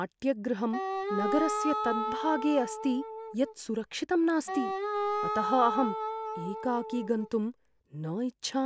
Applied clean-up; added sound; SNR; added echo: none; Wind instrument, woodwind instrument; 3 dB; none.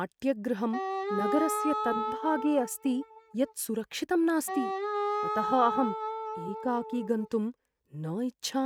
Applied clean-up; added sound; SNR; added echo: neural mask model RNNoise.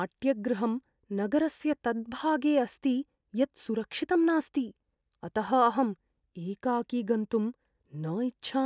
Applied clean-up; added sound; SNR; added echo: none; none; none; none.